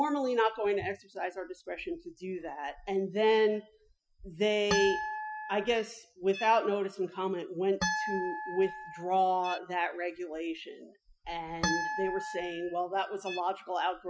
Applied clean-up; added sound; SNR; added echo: classical method Wiener filter.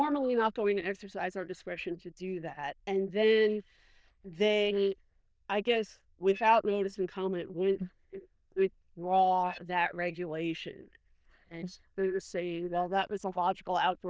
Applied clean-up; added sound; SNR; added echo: neural diffusion model UNIVERSE++.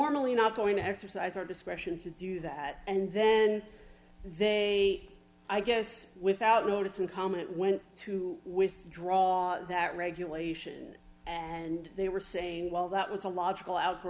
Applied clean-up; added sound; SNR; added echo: none; none; none; none.